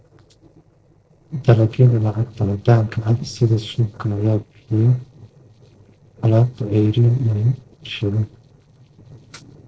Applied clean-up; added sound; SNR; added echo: neural separator model SepFormer DNS4.